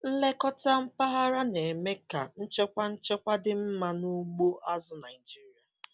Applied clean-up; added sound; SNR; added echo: none; none; none; none.